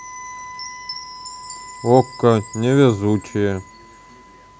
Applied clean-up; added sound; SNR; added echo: none; Wind instrument, woodwind instrument + Chime; 16 dB; none.